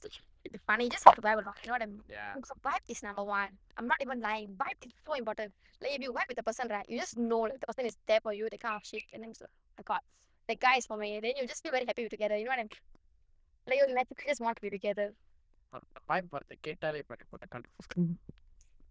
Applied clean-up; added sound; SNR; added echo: neural diffusion model UNIVERSE++.